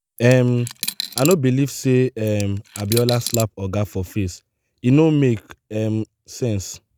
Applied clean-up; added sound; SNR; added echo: none; Coin (dropping); 10 dB; none.